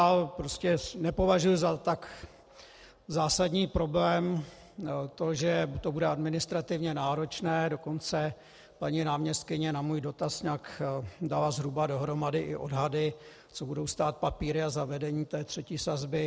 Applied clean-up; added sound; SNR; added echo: none; none; none; none.